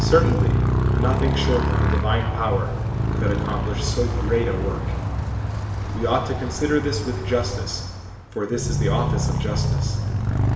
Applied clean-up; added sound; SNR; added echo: none; Motorcycle; -4 dB; reverberation time 0.9 s.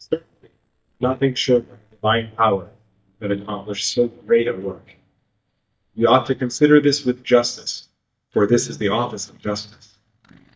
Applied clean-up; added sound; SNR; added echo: neural mask model DeepFilterNet 3.